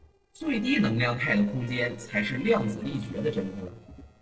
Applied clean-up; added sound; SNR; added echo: neural separator model SepFormer DNS4.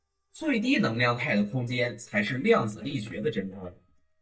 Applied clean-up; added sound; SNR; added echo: neural mask model DeepFilterNet 3.